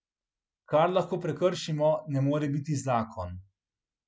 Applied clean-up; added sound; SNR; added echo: none; none; none; none.